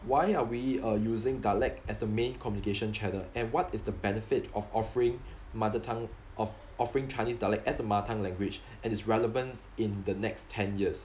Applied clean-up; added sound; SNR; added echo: none; none; none; none.